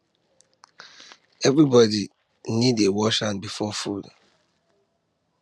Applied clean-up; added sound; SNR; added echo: none; none; none; none.